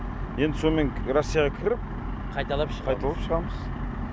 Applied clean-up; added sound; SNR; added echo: none; none; none; none.